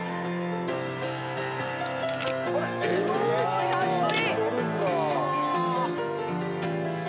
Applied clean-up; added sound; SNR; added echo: none; Telephone; 17 dB; none.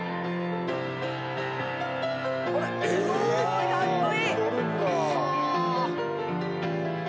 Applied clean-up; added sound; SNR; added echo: none; none; none; none.